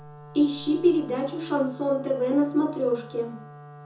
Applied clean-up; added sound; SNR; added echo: none; Wind instrument, woodwind instrument; 18 dB; reverberation time 0.5 s.